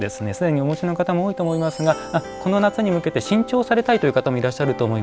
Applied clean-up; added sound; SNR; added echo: none; Wind instrument, woodwind instrument; 16 dB; none.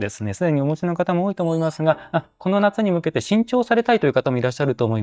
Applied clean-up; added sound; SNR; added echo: neural mask model DeepFilterNet 3.